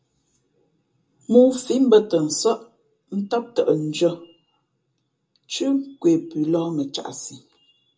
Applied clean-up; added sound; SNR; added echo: none; none; none; reverberation time 0.2 s.